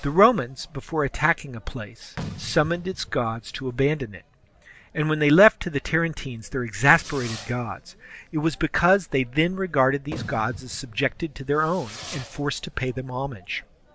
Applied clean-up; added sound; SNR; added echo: none; Fireworks; 19 dB; none.